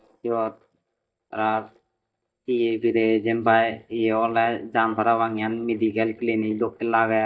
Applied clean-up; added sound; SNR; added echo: neural mask model DeepFilterNet 3.